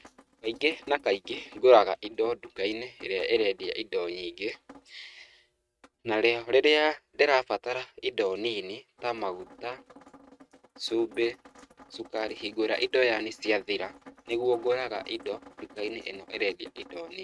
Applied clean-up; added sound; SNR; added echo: neural mask model RNNoise.